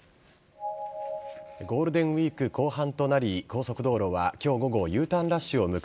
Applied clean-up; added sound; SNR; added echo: none; none; none; none.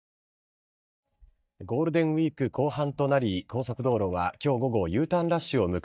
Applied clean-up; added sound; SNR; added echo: neural mask model DeepFilterNet 3.